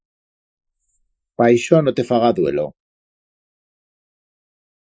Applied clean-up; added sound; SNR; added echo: neural mask model Resemble Enhance denoiser.